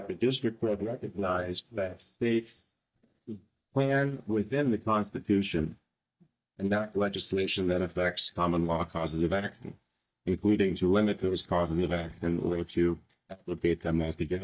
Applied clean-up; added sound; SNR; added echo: neural mask model DeepFilterNet 3.